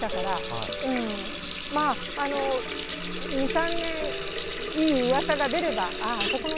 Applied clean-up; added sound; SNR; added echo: none; Water tap, faucet; 4 dB; none.